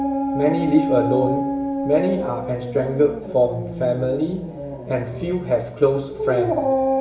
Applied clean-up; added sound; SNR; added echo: none; Dog; 3 dB; reverberation time 0.7 s.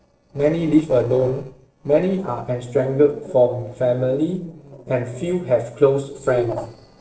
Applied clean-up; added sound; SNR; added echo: neural separator model SepFormer DNS4.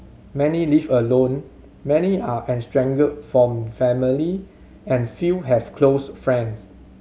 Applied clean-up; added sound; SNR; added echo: none; none; none; none.